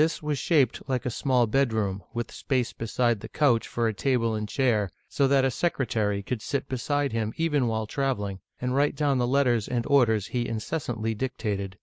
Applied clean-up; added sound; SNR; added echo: none; none; none; none.